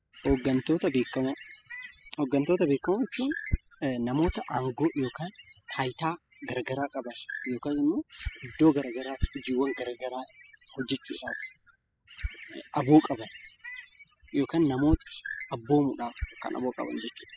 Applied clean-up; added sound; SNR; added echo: classical method spectral subtraction.